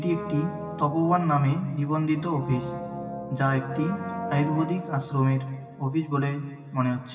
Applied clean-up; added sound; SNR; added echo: none; Brass instrument; 10 dB; reverberation time 2.3 s.